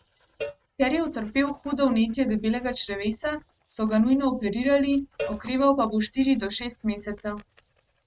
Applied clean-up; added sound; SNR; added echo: neural mask model RNNoise.